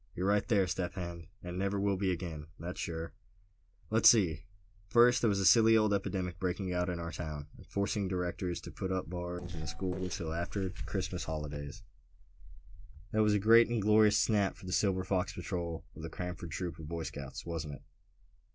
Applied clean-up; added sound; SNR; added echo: neural separator model SepFormer DNS4.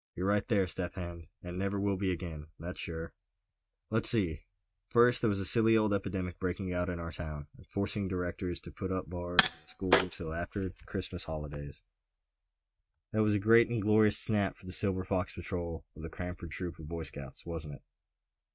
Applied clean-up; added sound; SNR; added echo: neural mask model RNNoise.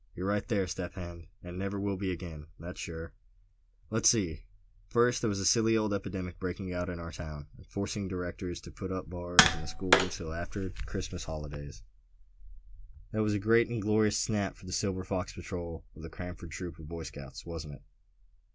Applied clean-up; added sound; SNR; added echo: none; Tap; -3 dB; none.